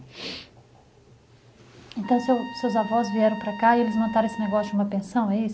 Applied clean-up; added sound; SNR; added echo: none; Trumpet; 14 dB; none.